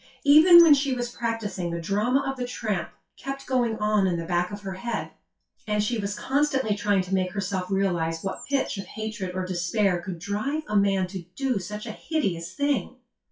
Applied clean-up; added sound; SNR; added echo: classical method WPE with log-MMSE.